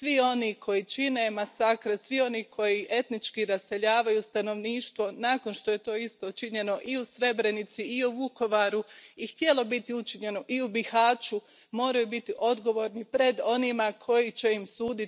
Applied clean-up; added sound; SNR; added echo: none; none; none; none.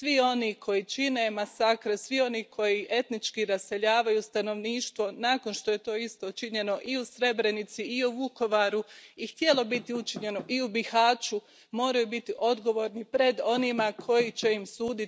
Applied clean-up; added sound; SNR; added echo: none; Knock / Wood; 16 dB; none.